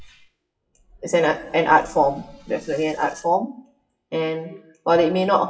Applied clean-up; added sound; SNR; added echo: classical method WPE with log-MMSE.